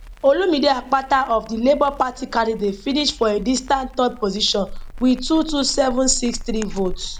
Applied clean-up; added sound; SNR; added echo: none; Crackle; 13 dB; none.